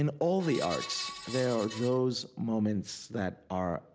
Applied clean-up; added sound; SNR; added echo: none; Screech; 11 dB; none.